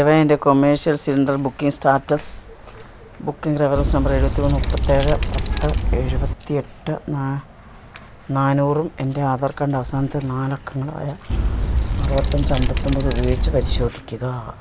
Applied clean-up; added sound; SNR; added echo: none; Wind; -2 dB; none.